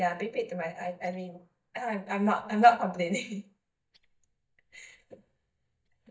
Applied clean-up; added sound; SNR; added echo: neural mask model DeepFilterNet 3.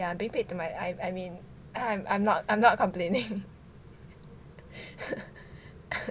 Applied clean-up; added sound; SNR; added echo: none; none; none; none.